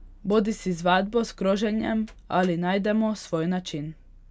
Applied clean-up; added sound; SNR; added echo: none; none; none; none.